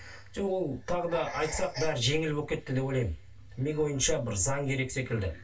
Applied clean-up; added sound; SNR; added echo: none; none; none; reverberation time 0.2 s.